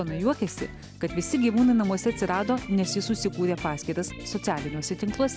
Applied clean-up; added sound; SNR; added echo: none; none; none; none.